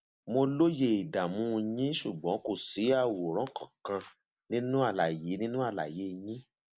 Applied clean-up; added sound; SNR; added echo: none; none; none; none.